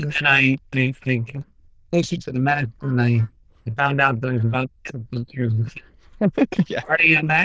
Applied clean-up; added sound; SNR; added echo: neural diffusion model UNIVERSE++.